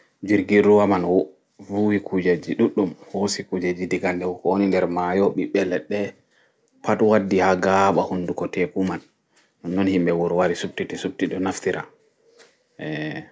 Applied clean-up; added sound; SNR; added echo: none; none; none; none.